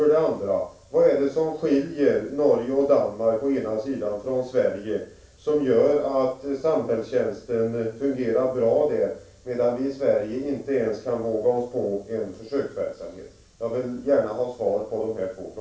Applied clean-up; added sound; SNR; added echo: none; none; none; reverberation time 0.3 s.